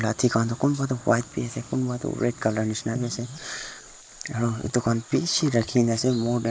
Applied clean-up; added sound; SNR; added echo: neural mask model Resemble Enhance denoiser.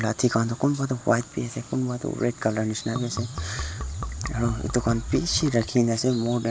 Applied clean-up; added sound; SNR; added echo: none; Liquid; 8 dB; none.